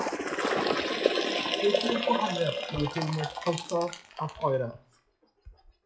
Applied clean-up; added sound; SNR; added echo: classical method WPE with log-MMSE.